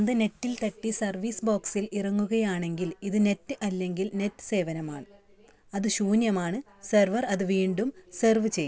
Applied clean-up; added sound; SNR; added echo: none; none; none; none.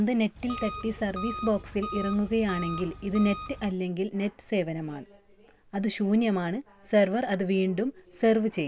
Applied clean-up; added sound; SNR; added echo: none; Engine; 11 dB; none.